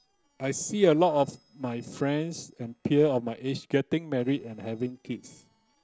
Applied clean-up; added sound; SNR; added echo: neural separator model SepFormer DNS4.